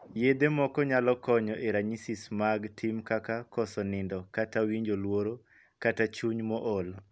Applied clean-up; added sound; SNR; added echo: none; none; none; none.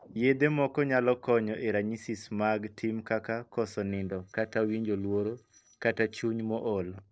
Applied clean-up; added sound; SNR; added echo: neural separator model SepFormer DNS4.